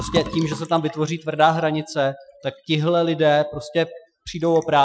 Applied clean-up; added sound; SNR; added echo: classical method Wiener filter.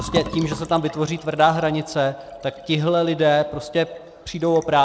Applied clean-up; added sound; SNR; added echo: none; Fill (with liquid); 16 dB; none.